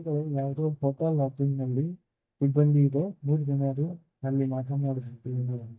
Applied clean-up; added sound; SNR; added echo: neural mask model DeepFilterNet 3.